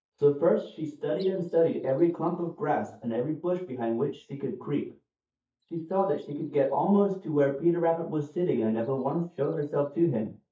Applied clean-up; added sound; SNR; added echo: neural mask model DeepFilterNet 3.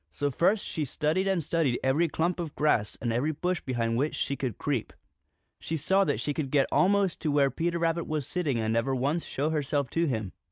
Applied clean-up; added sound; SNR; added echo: none; none; none; none.